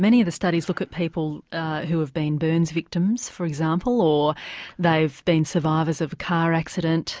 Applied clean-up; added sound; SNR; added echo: none; none; none; none.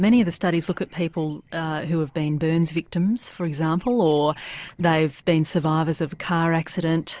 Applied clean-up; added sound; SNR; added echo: neural separator model SepFormer DNS4.